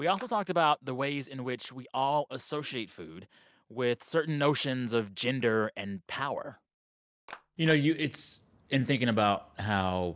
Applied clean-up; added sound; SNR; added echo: none; Clapping; 17 dB; none.